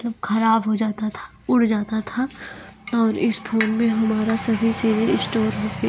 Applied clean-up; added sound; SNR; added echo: none; none; none; none.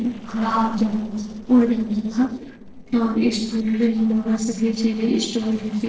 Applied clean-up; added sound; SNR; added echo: neural separator model SepFormer DNS4.